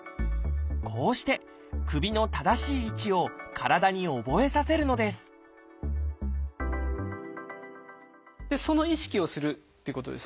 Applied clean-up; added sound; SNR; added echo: none; none; none; none.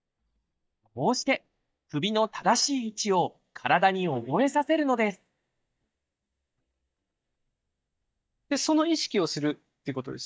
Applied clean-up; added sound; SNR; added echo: neural mask model DeepFilterNet 3.